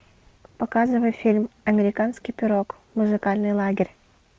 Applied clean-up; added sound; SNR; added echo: none; none; none; none.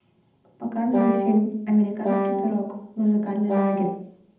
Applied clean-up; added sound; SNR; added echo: none; Wind instrument, woodwind instrument; 1 dB; reverberation time 0.8 s.